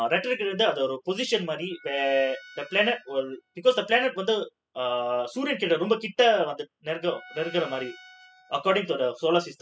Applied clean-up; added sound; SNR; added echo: classical method spectral subtraction.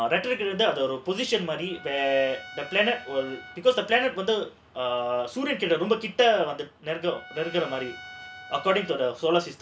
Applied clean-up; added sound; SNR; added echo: none; Trumpet; 19 dB; none.